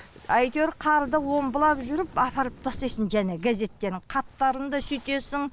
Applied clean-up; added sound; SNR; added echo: none; Wind instrument, woodwind instrument; 19 dB; none.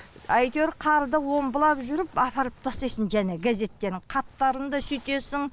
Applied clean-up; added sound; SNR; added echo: none; none; none; none.